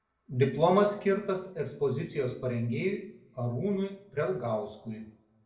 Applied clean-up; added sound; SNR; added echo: none; none; none; reverberation time 0.6 s.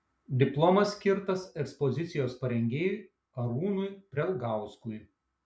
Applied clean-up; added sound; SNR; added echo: none; none; none; none.